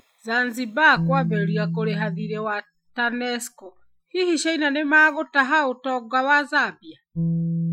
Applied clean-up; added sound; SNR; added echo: classical method Wiener filter.